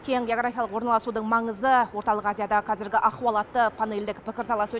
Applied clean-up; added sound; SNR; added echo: none; none; none; none.